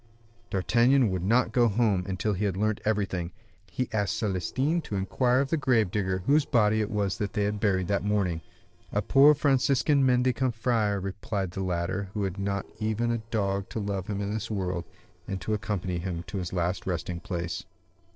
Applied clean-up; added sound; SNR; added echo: neural separator model SepFormer DNS4.